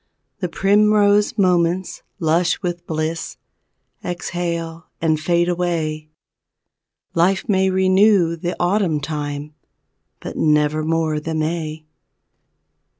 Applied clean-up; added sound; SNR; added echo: none; none; none; none.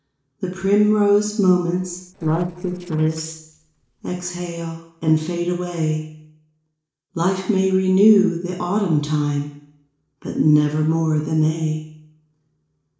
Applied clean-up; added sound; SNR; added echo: neural separator model SepFormer DNS4.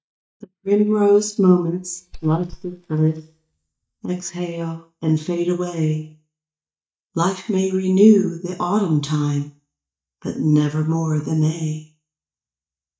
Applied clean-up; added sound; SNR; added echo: neural mask model DeepFilterNet 3.